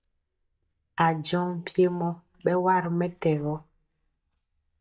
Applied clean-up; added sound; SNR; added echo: neural mask model DeepFilterNet 3.